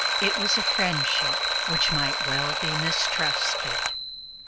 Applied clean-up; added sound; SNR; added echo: none; Alarm; -5 dB; none.